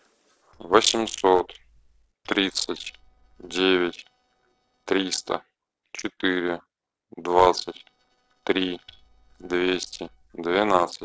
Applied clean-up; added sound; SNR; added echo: neural separator model SepFormer DNS4.